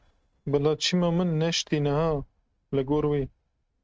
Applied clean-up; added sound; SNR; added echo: neural mask model RNNoise.